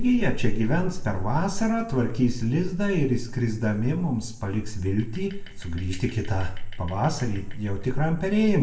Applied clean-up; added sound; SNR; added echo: none; none; none; reverberation time 0.5 s.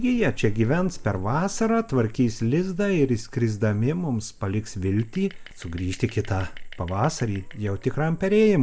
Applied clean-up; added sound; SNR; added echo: none; none; none; none.